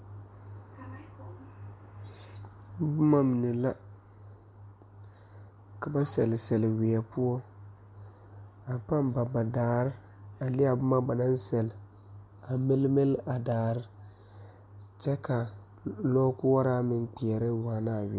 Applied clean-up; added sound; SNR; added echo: none; none; none; none.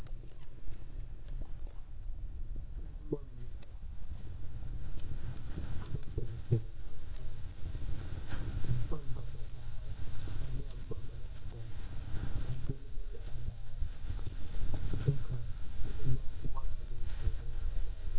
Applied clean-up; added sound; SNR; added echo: neural mask model DeepFilterNet 3.